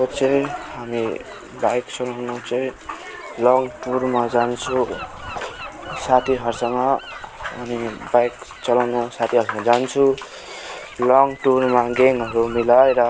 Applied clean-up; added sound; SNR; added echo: none; Gull, seagull / Wind; 20 dB; none.